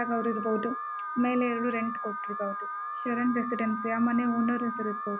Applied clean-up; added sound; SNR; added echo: none; Alarm; 5 dB; none.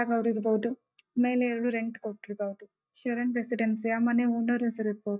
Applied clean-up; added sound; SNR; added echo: neural mask model DeepFilterNet 3.